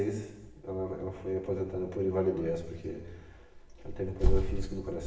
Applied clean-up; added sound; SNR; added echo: none; none; none; reverberation time 0.9 s.